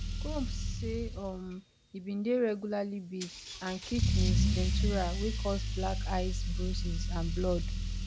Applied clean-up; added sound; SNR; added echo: none; Engine starting / Accelerating, revving, vroom / Car; -3 dB; none.